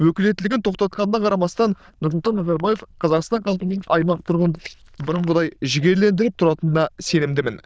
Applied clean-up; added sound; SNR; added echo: neural diffusion model UNIVERSE++.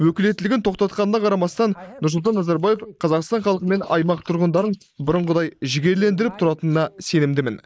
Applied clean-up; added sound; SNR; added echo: neural mask model Resemble Enhance denoiser.